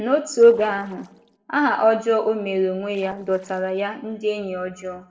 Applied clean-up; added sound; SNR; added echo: neural separator model SepFormer DNS4.